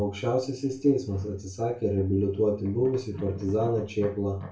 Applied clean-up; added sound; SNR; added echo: none; none; none; reverberation time 0.3 s.